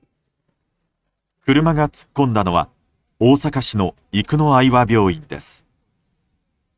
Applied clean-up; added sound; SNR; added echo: neural mask model RNNoise.